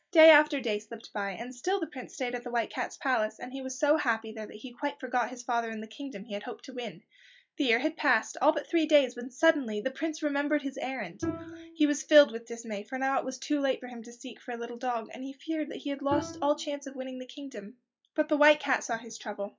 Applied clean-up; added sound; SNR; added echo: classical method log-MMSE.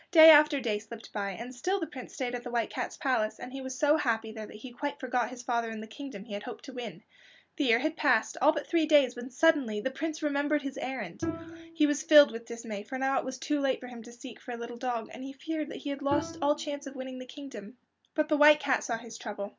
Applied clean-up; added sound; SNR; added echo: none; Bowed string instrument; 12 dB; none.